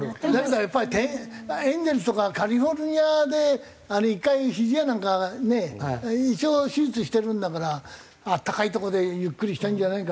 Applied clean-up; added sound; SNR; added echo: none; none; none; none.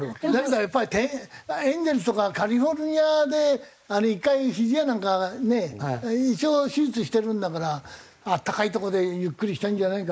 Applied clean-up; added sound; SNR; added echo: neural mask model Resemble Enhance denoiser.